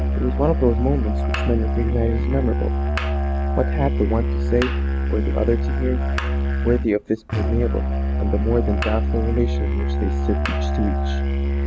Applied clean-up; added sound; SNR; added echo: none; Musical instrument; -4 dB; none.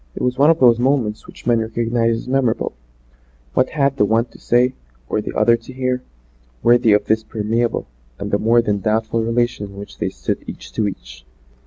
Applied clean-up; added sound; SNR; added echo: none; none; none; none.